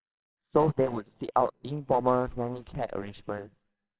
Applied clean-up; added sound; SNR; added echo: neural separator model SepFormer WHAMR!.